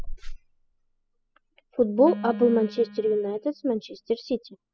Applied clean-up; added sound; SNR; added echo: classical method spectral subtraction.